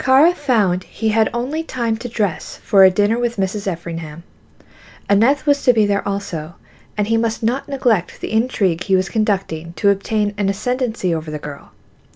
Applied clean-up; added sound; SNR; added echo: none; none; none; none.